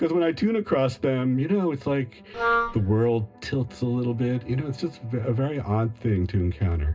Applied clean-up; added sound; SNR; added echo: none; Wind instrument, woodwind instrument; 2 dB; reverberation time 0.2 s.